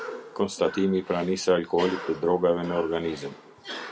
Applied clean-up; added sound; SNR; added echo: none; Cough; 13 dB; none.